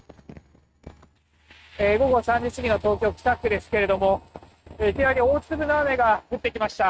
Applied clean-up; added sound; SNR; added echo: neural mask model RNNoise.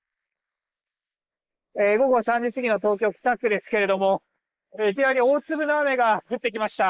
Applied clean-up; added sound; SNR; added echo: neural mask model Resemble Enhance denoiser.